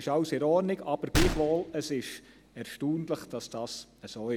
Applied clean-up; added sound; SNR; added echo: none; Gunshot, gunfire; 4 dB; none.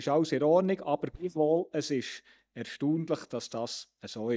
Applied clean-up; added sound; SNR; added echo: neural mask model DeepFilterNet 3.